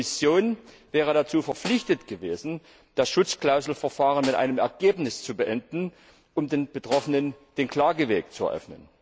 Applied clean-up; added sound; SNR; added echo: none; Snare drum; 18 dB; none.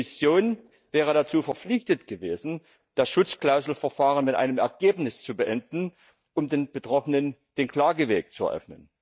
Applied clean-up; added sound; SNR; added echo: neural mask model DeepFilterNet 3.